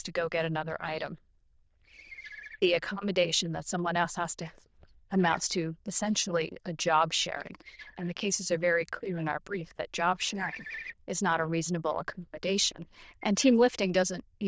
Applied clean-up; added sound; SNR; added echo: neural diffusion model UNIVERSE++.